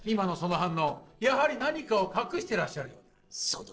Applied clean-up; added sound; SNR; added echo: neural separator model SepFormer DNS4.